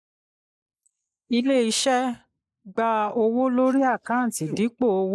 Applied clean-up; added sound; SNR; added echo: neural mask model Resemble Enhance denoiser.